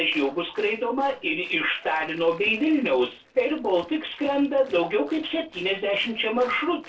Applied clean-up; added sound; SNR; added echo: neural separator model SepFormer DNS4.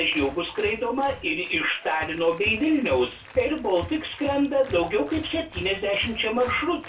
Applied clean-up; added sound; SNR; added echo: none; Applause; 16 dB; reverberation time 0.3 s.